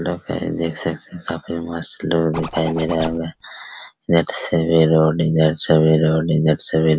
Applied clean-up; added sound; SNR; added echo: none; Zipper (clothing); 13 dB; none.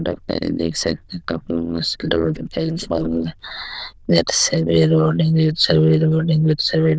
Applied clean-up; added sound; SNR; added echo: neural diffusion model UNIVERSE++.